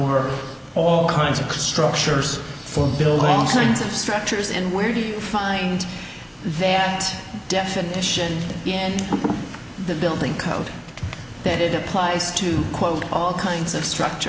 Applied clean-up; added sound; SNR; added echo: none; none; none; none.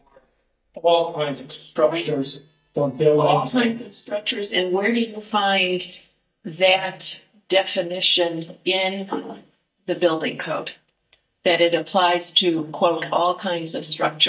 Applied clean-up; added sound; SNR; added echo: neural mask model DeepFilterNet 3.